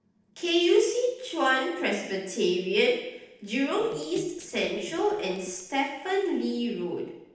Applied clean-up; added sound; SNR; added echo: neural separator model SepFormer DNS4.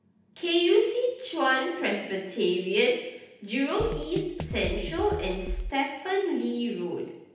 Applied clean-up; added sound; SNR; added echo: none; Drum kit; 6 dB; reverberation time 0.8 s.